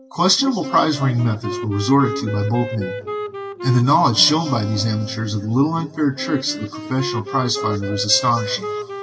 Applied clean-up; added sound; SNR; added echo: none; Wind instrument, woodwind instrument; 10 dB; reverberation time 2.0 s.